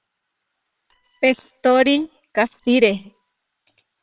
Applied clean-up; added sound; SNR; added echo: neural separator model SepFormer WHAM!.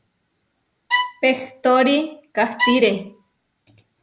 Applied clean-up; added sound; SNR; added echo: none; Bowed string instrument; 4 dB; none.